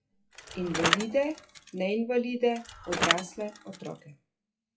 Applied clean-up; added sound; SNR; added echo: classical method WPE with log-MMSE.